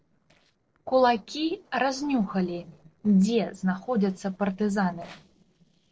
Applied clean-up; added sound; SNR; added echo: neural separator model SepFormer DNS4.